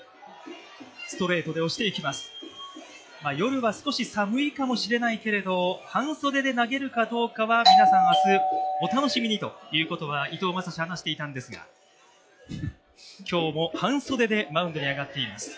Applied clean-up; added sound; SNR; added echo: classical method log-MMSE.